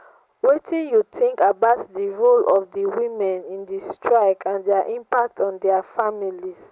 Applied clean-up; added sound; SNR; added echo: none; none; none; none.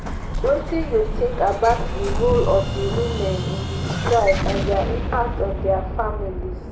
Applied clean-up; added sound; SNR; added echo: none; Explosion; 2 dB; reverberation time 0.6 s.